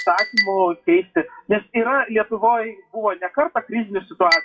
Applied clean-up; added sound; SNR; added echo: classical method WPE with log-MMSE.